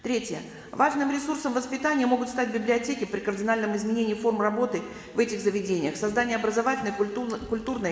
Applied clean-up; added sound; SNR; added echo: none; none; none; reverberation time 2.4 s.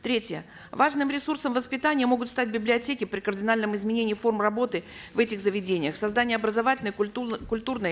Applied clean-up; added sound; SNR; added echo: none; none; none; none.